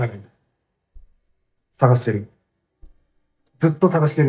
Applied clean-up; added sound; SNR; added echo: neural mask model DeepFilterNet 3.